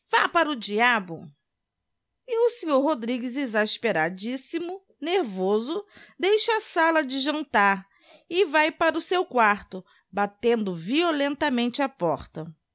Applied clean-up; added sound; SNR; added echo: none; none; none; none.